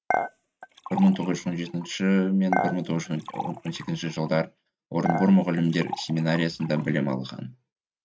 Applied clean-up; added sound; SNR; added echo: neural mask model RNNoise.